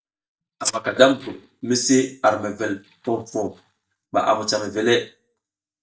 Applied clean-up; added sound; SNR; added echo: neural mask model DeepFilterNet 3.